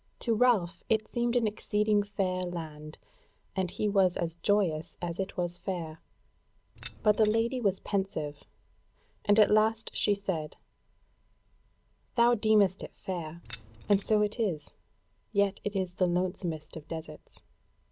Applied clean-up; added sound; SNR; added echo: none; Keys jangling; 16 dB; none.